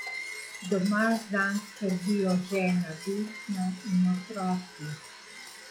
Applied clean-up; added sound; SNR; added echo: classical method log-MMSE.